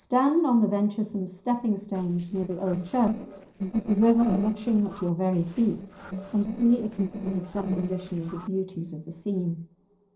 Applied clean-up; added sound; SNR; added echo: neural separator model SepFormer DNS4.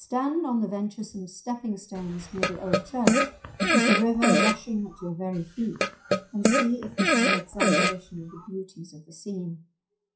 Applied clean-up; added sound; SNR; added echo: classical method WPE with log-MMSE.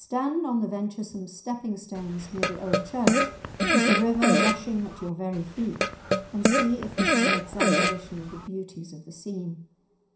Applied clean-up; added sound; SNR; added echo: none; Fart; -4 dB; reverberation time 0.5 s.